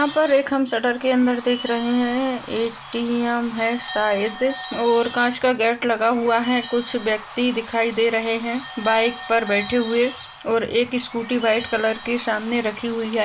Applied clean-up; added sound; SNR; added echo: none; Bird / Bell; 15 dB; none.